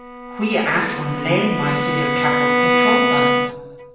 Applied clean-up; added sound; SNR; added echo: none; Bowed string instrument; -3 dB; reverberation time 1.1 s.